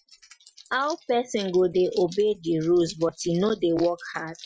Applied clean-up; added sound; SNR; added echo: classical method Wiener filter.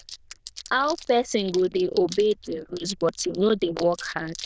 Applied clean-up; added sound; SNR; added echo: neural diffusion model UNIVERSE++.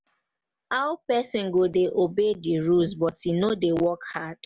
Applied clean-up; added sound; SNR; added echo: none; none; none; none.